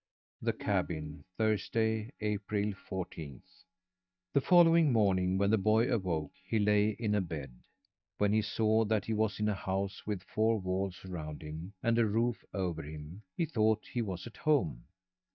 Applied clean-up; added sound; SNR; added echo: neural mask model DeepFilterNet 3.